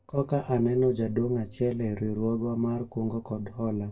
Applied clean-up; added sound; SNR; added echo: neural separator model SepFormer DNS4.